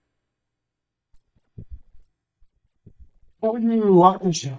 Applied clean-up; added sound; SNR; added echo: neural mask model DeepFilterNet 3.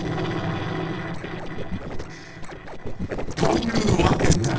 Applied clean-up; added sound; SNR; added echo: neural separator model SepFormer DNS4.